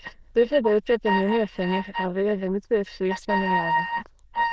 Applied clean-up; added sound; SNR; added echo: neural diffusion model UNIVERSE++.